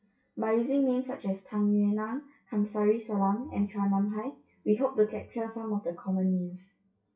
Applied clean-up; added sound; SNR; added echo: classical method WPE with log-MMSE.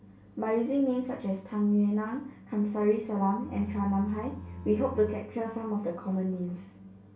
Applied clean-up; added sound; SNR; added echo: none; Bowed string instrument; 12 dB; reverberation time 0.3 s.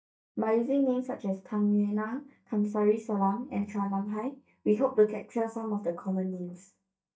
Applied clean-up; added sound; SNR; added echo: neural mask model DeepFilterNet 3.